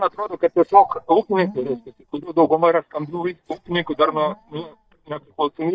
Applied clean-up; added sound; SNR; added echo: neural mask model DeepFilterNet 3.